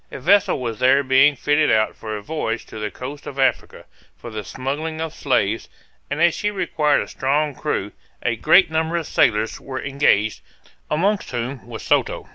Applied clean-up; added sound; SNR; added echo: none; none; none; none.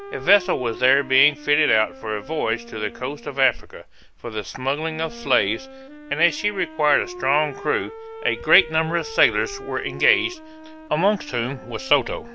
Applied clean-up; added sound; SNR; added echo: none; Wind instrument, woodwind instrument; 16 dB; none.